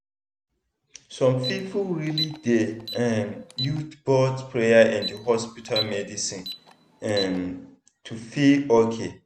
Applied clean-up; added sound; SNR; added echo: none; Alarm; 13 dB; none.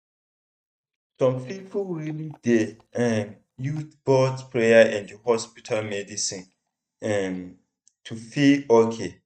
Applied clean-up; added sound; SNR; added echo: neural mask model DeepFilterNet 3.